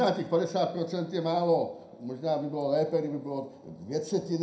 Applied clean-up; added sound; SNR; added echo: none; none; none; reverberation time 0.4 s.